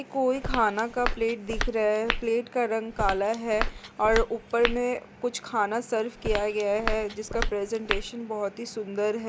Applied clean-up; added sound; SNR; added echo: none; Walk, footsteps; 4 dB; none.